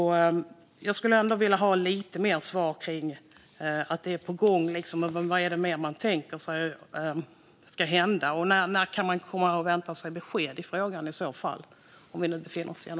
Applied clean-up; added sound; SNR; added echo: none; none; none; none.